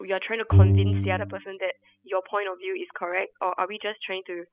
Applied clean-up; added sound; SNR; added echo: classical method spectral subtraction.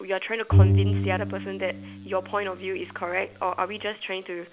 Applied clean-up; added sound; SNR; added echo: none; Bowed string instrument; -5 dB; none.